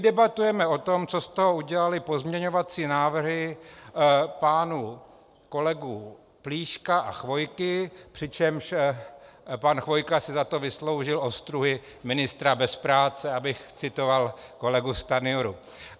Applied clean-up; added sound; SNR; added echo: none; none; none; none.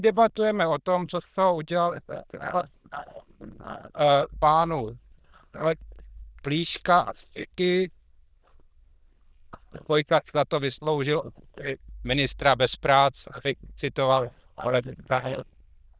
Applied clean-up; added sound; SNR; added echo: neural diffusion model UNIVERSE++.